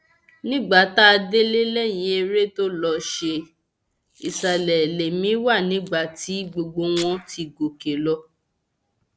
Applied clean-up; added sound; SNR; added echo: none; Packing tape, duct tape; 20 dB; none.